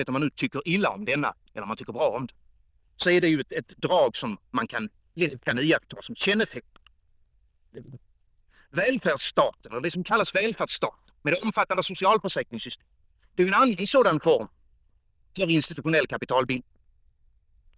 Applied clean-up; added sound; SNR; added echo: neural diffusion model UNIVERSE++.